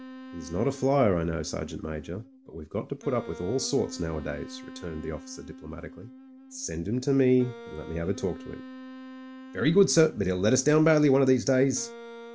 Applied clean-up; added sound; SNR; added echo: none; Wind instrument, woodwind instrument; 17 dB; none.